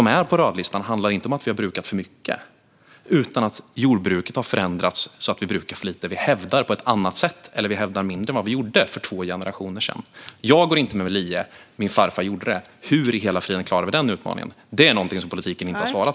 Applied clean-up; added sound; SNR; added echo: none; none; none; none.